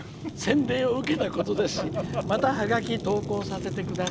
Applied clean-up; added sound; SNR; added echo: none; Fire; 7 dB; none.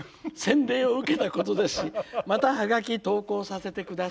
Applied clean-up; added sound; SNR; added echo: none; none; none; none.